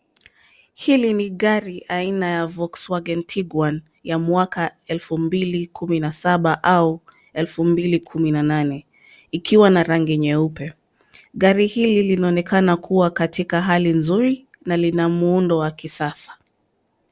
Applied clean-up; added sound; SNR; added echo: none; none; none; none.